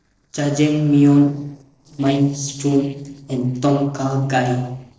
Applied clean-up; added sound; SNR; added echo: neural separator model SepFormer DNS4.